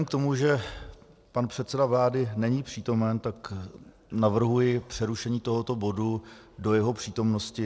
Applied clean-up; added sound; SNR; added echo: none; none; none; none.